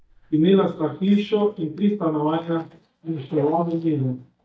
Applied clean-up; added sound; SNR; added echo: neural mask model DeepFilterNet 3.